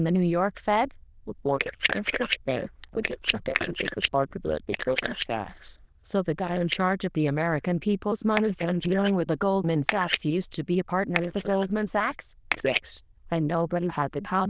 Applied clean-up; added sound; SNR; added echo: neural diffusion model UNIVERSE++.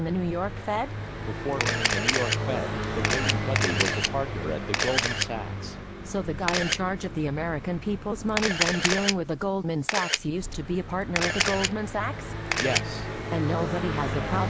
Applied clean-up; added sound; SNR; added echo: none; Car passing by + Camera; -1 dB; none.